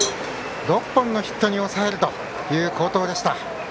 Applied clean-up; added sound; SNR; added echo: none; Cowbell; 10 dB; none.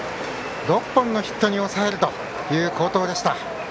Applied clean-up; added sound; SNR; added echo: none; none; none; none.